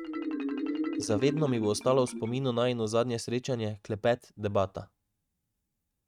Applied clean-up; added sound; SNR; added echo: neural mask model RNNoise.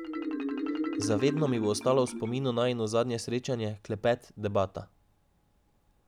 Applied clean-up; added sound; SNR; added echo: none; Marimba, xylophone; 7 dB; none.